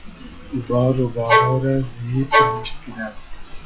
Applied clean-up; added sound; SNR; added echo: classical method log-MMSE.